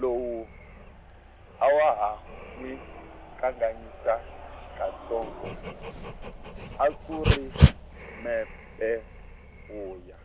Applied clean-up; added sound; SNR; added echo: none; Dog; 1 dB; none.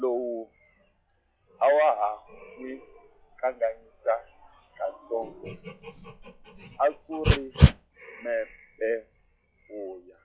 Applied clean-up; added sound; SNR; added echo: classical method log-MMSE.